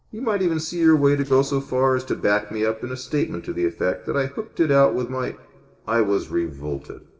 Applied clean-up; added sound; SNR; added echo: neural separator model SepFormer DNS4.